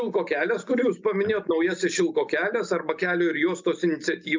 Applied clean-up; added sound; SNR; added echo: none; none; none; none.